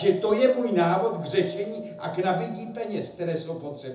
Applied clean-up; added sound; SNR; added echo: none; Wind; 14 dB; reverberation time 0.5 s.